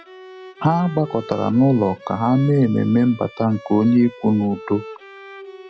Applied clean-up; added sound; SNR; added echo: none; Bowed string instrument; 19 dB; none.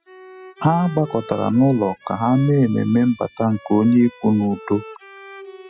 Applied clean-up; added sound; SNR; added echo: classical method spectral subtraction.